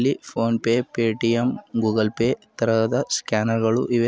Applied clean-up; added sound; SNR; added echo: none; none; none; none.